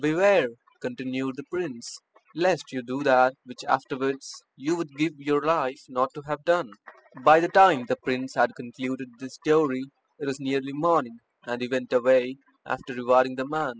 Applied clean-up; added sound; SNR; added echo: classical method spectral subtraction.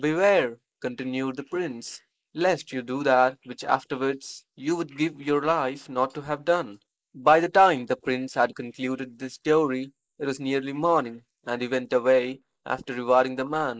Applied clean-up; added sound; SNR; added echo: neural mask model Resemble Enhance denoiser.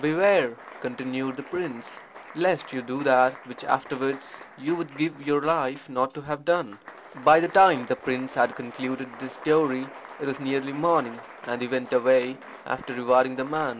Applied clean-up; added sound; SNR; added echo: none; Applause; 18 dB; none.